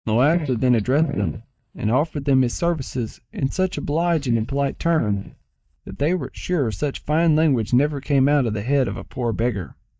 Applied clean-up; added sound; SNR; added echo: neural mask model DeepFilterNet 3.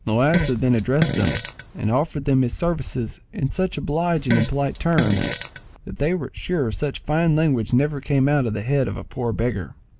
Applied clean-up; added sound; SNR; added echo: none; Fart; 4 dB; none.